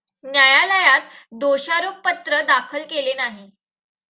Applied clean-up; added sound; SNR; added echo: none; none; none; none.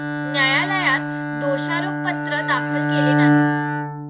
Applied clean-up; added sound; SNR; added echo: none; Bowed string instrument; -4 dB; none.